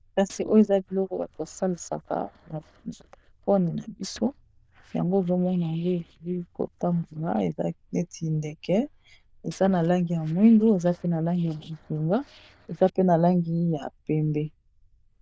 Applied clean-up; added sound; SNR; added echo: neural diffusion model UNIVERSE++.